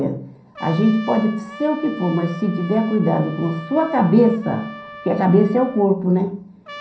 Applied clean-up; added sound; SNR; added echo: none; Trumpet; 18 dB; reverberation time 0.6 s.